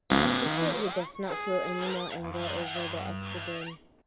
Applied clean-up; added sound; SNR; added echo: none; Cupboard open or close; -3 dB; none.